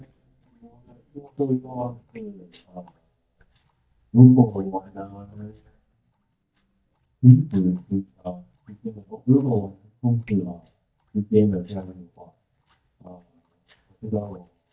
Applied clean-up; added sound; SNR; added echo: neural mask model DeepFilterNet 3.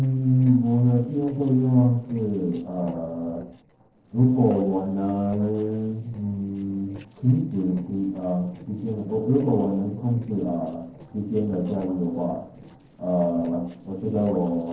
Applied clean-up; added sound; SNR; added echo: neural separator model SepFormer DNS4.